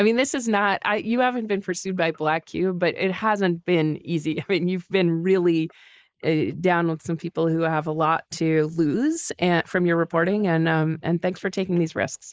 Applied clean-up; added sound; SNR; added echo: neural mask model Resemble Enhance denoiser.